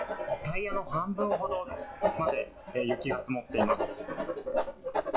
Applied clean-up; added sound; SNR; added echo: classical method log-MMSE.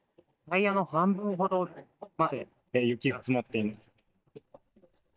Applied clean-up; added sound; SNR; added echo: neural mask model DeepFilterNet 3.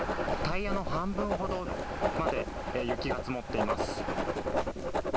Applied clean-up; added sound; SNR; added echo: none; Writing; -3 dB; none.